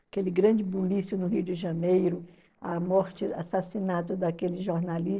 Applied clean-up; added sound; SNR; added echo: neural separator model SepFormer DNS4.